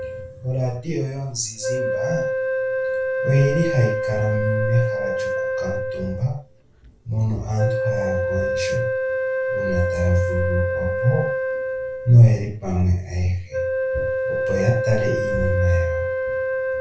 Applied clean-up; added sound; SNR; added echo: none; Wind instrument, woodwind instrument; 2 dB; reverberation time 0.3 s.